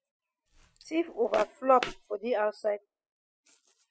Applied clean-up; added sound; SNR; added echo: classical method spectral subtraction.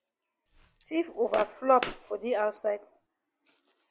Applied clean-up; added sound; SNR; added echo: none; Walk, footsteps; 13 dB; none.